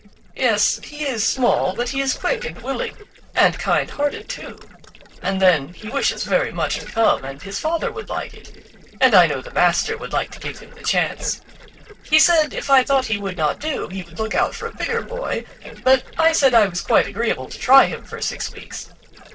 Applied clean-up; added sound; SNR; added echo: neural separator model SepFormer DNS4.